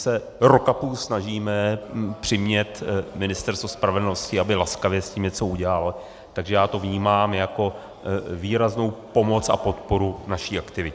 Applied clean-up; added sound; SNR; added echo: none; none; none; none.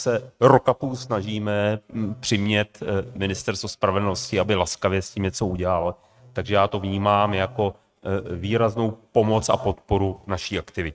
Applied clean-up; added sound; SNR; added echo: neural mask model RNNoise.